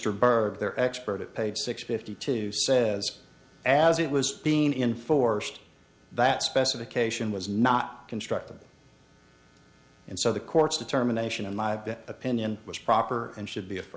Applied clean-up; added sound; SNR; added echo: none; none; none; none.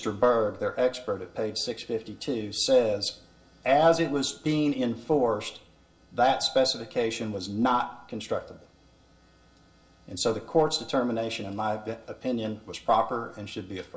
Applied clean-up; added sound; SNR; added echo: none; none; none; reverberation time 0.2 s.